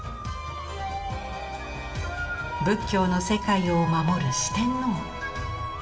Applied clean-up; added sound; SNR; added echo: none; Idling / Engine starting / Motor vehicle (road); 19 dB; reverberation time 0.7 s.